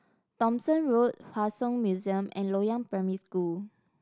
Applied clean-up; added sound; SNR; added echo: none; none; none; none.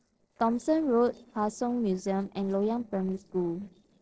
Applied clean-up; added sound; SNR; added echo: neural separator model SepFormer DNS4.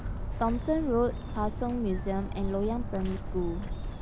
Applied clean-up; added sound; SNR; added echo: none; Walk, footsteps; 2 dB; none.